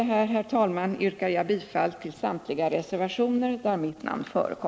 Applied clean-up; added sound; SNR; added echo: none; none; none; none.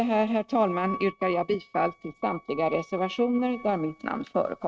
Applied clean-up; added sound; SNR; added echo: neural mask model RNNoise.